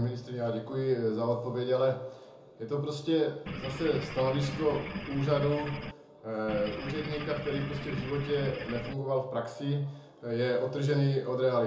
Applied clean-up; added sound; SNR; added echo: none; Engine / Boat, Water vehicle; 8 dB; reverberation time 0.6 s.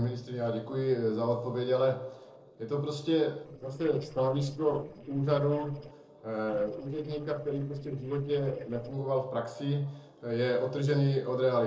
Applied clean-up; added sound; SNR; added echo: neural separator model SepFormer DNS4.